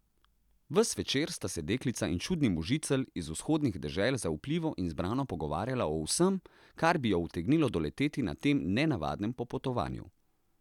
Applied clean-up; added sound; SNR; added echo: none; none; none; none.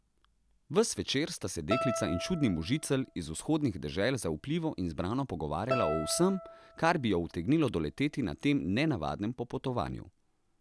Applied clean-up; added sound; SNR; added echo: none; Guitar; 9 dB; none.